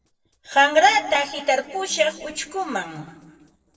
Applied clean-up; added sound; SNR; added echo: neural separator model SepFormer DNS4.